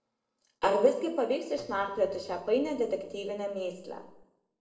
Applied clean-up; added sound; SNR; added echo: neural separator model SepFormer DNS4.